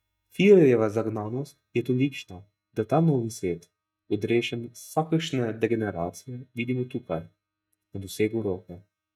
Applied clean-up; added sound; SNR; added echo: neural mask model DeepFilterNet 3.